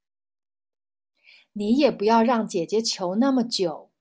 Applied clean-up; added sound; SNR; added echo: none; none; none; none.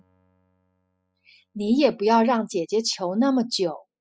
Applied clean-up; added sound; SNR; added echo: classical method spectral subtraction.